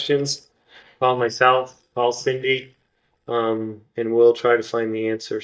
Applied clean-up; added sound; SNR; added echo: neural mask model DeepFilterNet 3.